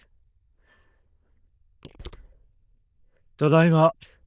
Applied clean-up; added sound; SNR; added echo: neural diffusion model UNIVERSE++.